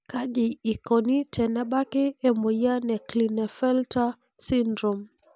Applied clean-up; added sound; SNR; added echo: none; none; none; none.